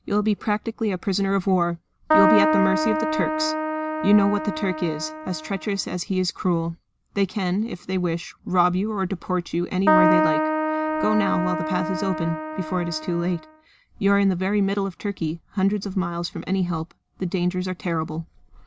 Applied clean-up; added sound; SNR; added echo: none; Keyboard (musical); 0 dB; none.